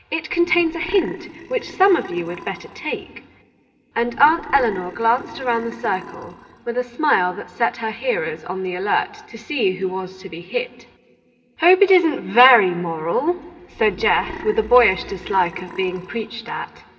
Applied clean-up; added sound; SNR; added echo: none; Burping, eructation; 16 dB; reverberation time 2.3 s.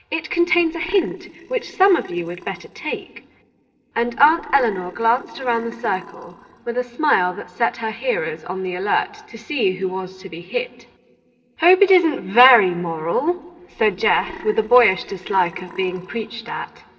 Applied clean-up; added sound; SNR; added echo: neural separator model SepFormer DNS4.